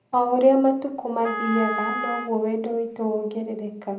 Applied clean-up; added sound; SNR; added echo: none; Wind instrument, woodwind instrument; 7 dB; reverberation time 0.5 s.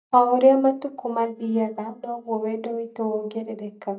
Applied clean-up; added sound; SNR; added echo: neural mask model DeepFilterNet 3.